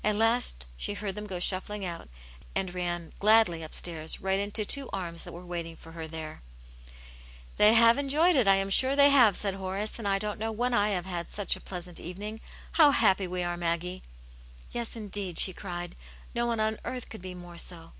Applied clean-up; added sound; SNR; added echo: none; none; none; none.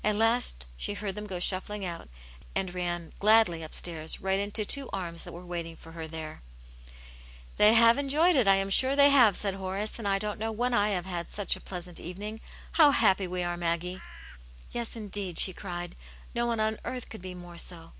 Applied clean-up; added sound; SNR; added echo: none; Bird; 16 dB; none.